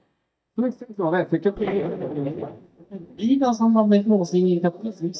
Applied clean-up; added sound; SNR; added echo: neural mask model DeepFilterNet 3.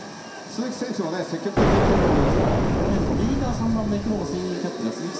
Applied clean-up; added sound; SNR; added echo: none; Explosion; -5 dB; reverberation time 0.7 s.